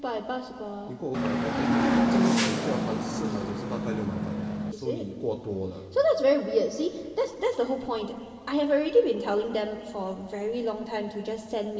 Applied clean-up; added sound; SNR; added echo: none; Hiss / Bus / Engine; -3 dB; reverberation time 2.8 s.